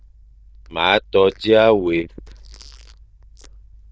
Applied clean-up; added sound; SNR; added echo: neural diffusion model UNIVERSE++.